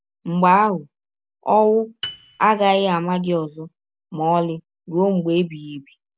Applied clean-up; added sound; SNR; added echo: none; Piano; 18 dB; none.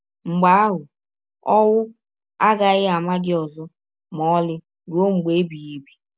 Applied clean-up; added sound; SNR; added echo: none; none; none; none.